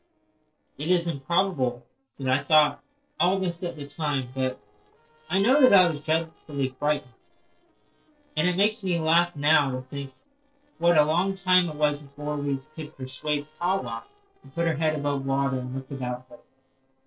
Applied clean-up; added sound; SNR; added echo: neural separator model SepFormer DNS4.